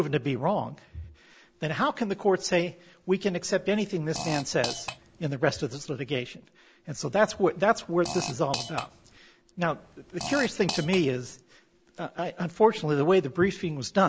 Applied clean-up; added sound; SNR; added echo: none; Fart; 10 dB; none.